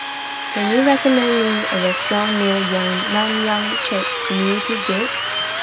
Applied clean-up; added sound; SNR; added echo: none; Drill; 1 dB; none.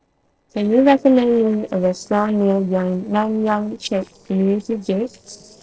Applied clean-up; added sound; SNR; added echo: neural separator model SepFormer DNS4.